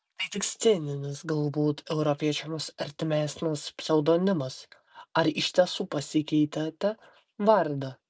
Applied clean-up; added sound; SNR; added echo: none; none; none; none.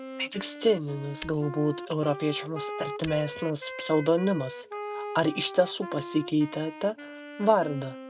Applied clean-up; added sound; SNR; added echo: none; Wind instrument, woodwind instrument + Shatter; 11 dB; none.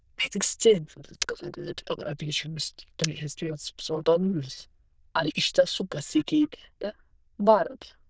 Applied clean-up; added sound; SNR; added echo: neural diffusion model UNIVERSE++.